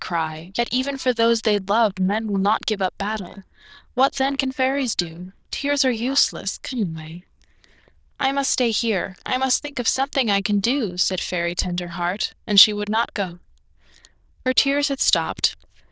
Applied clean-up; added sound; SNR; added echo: neural diffusion model UNIVERSE++.